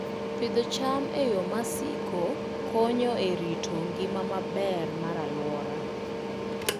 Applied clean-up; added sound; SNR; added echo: none; Mechanical fan; 1 dB; none.